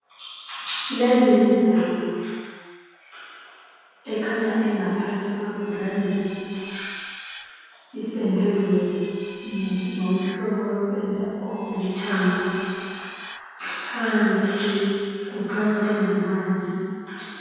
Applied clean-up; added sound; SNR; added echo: none; Screech; 16 dB; reverberation time 2.2 s.